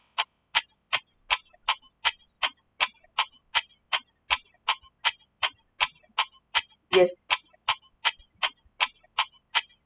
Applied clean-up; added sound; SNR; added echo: classical method spectral subtraction.